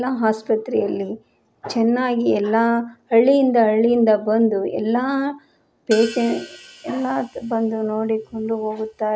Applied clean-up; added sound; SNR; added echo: none; Hi-hat; 19 dB; none.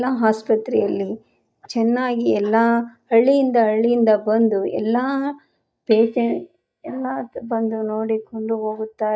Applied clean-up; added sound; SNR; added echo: neural mask model DeepFilterNet 3.